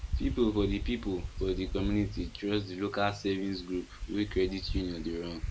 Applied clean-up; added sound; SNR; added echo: none; Wind; 6 dB; none.